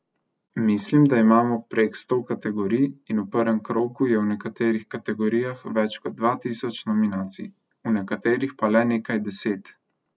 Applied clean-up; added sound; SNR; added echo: none; none; none; none.